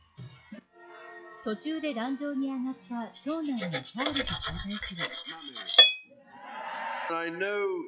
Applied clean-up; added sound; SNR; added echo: classical method log-MMSE.